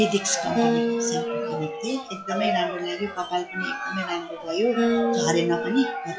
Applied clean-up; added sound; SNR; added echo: classical method log-MMSE.